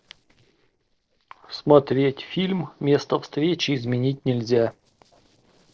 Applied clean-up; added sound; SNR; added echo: neural separator model SepFormer DNS4.